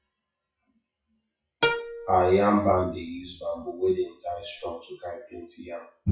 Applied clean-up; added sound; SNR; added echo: classical method WPE with log-MMSE.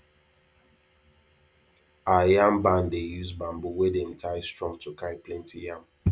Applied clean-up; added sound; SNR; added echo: none; none; none; none.